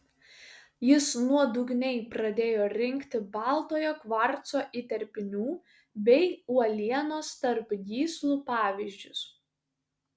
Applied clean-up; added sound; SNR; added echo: none; none; none; none.